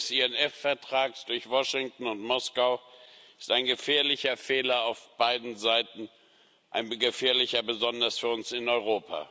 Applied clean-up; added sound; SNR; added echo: none; none; none; none.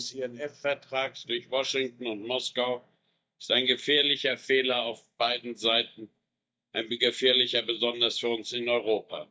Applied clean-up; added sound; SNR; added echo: neural mask model DeepFilterNet 3.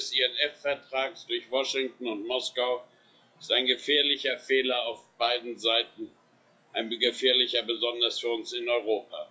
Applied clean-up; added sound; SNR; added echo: classical method WPE with log-MMSE.